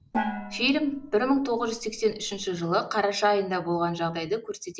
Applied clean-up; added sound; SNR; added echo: none; Gong; 9 dB; none.